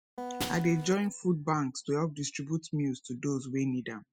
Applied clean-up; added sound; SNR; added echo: classical method spectral subtraction.